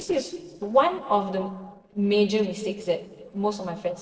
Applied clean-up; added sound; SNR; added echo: neural separator model SepFormer DNS4.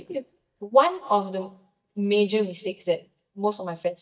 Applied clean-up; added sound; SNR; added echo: neural mask model DeepFilterNet 3.